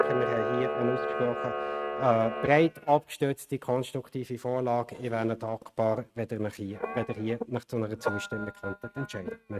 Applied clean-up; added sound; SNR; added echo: neural mask model RNNoise.